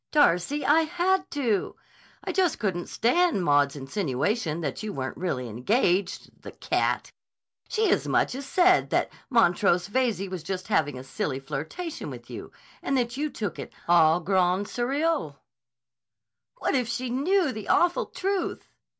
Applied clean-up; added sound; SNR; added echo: none; none; none; none.